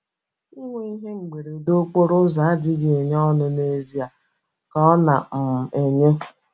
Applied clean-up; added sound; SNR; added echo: none; none; none; none.